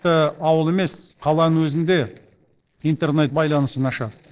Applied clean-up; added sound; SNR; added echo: neural separator model SepFormer DNS4.